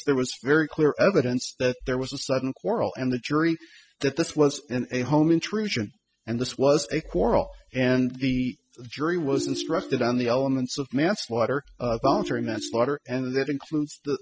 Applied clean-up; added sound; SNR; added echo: classical method spectral subtraction.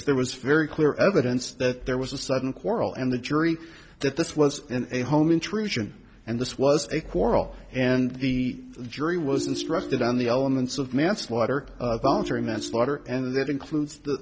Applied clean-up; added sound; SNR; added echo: none; Ringtone; 9 dB; none.